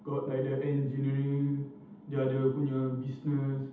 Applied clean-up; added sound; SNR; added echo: none; none; none; reverberation time 0.8 s.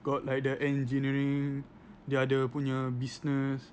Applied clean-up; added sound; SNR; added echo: none; none; none; none.